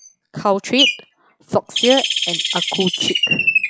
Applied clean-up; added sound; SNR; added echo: classical method log-MMSE.